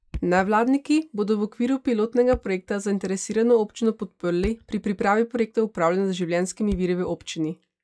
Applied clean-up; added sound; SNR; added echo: classical method log-MMSE.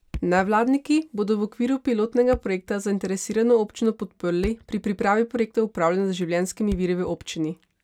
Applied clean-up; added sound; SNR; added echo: none; Thump, thud; 19 dB; none.